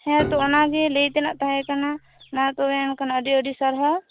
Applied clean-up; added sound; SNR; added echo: none; Piano; 14 dB; none.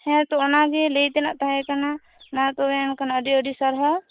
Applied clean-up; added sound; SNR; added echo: neural mask model Resemble Enhance denoiser.